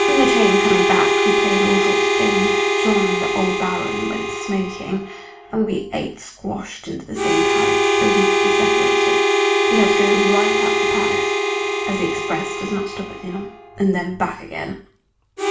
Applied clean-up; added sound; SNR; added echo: none; Harmonica; -5 dB; reverberation time 0.4 s.